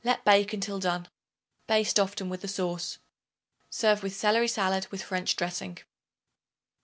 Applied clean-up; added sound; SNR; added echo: none; none; none; none.